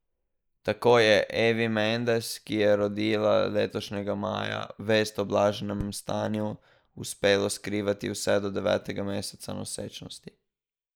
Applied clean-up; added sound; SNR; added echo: neural mask model Resemble Enhance denoiser.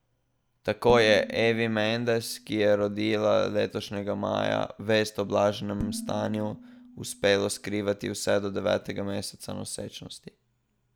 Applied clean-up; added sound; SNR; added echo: none; Dishes, pots, and pans; 15 dB; none.